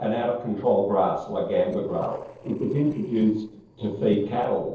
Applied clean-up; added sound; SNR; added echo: neural separator model SepFormer DNS4.